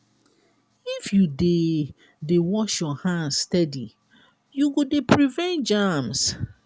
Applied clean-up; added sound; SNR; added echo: none; none; none; none.